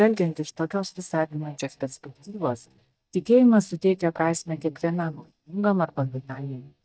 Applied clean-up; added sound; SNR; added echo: neural mask model DeepFilterNet 3.